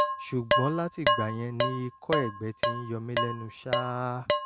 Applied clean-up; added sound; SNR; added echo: none; Dishes, pots, and pans; -4 dB; none.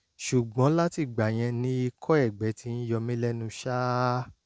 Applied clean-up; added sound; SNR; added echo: none; none; none; none.